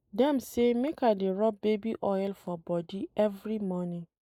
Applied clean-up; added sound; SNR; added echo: neural mask model Resemble Enhance denoiser.